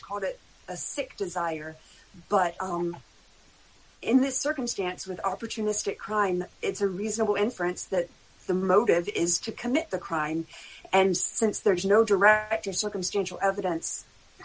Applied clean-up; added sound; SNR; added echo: none; none; none; none.